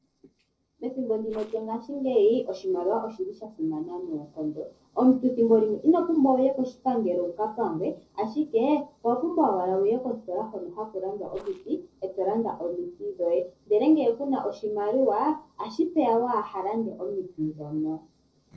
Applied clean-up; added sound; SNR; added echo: neural separator model SepFormer DNS4.